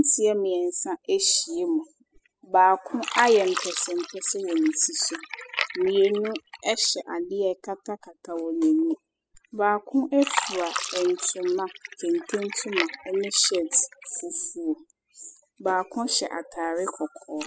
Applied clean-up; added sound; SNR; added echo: classical method spectral subtraction.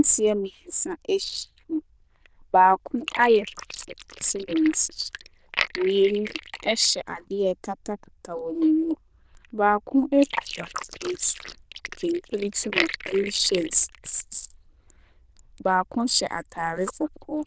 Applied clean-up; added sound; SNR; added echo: neural diffusion model UNIVERSE++.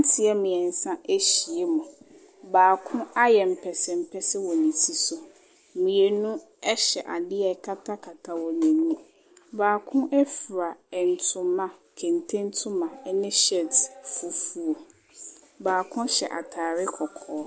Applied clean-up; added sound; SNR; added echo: none; none; none; none.